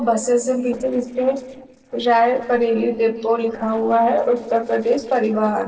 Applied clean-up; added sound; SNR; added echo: neural separator model SepFormer DNS4.